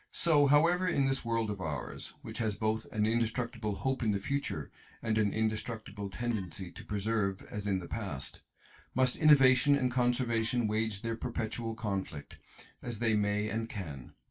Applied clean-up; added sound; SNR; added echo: neural separator model SepFormer DNS4.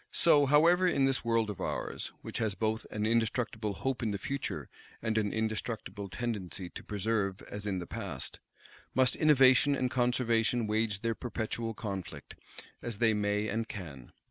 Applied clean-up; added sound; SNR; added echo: none; none; none; none.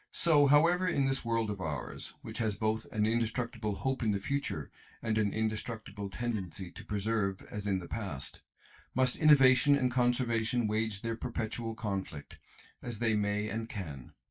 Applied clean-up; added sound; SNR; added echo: neural mask model DeepFilterNet 3.